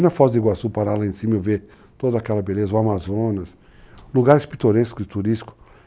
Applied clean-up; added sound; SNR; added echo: none; none; none; none.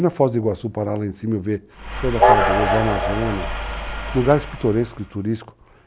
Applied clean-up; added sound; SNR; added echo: none; Train; -1 dB; none.